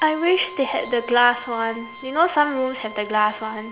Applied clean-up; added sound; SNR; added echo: none; Bowed string instrument; 17 dB; none.